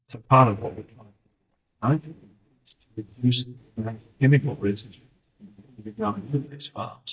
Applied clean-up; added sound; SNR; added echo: neural mask model DeepFilterNet 3.